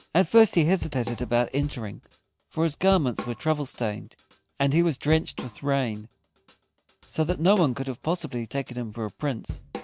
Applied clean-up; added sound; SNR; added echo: none; Drum / Drum kit; 15 dB; none.